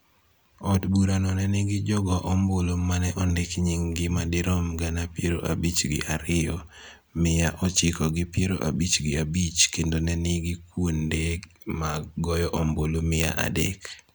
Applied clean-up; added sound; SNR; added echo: none; none; none; none.